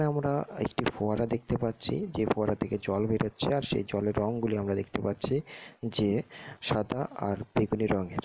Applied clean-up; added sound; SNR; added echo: none; none; none; none.